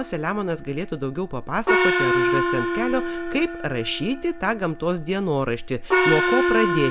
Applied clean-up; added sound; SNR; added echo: none; Gong; -1 dB; none.